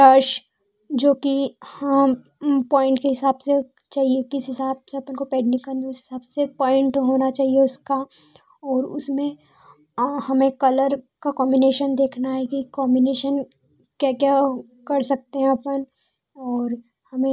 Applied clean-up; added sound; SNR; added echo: none; none; none; none.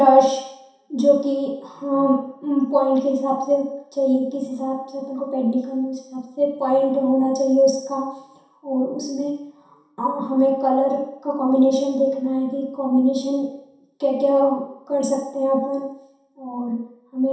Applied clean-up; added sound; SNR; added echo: none; none; none; reverberation time 0.7 s.